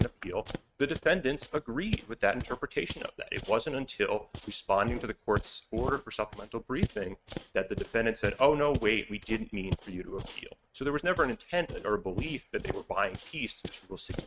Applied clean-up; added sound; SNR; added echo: neural mask model RNNoise.